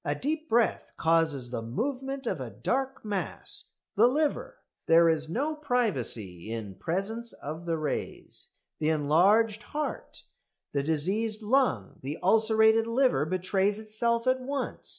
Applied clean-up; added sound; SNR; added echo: none; none; none; none.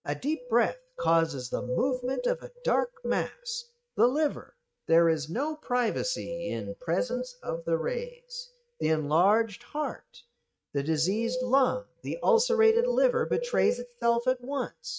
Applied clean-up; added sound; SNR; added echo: neural mask model RNNoise.